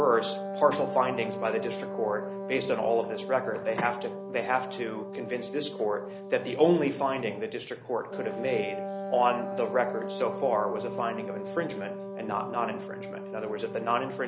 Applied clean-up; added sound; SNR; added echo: none; Wind instrument, woodwind instrument; 7 dB; none.